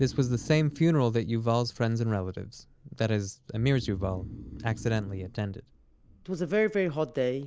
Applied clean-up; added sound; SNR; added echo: none; Breathing; 17 dB; none.